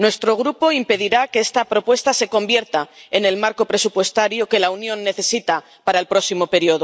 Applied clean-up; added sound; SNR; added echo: none; none; none; none.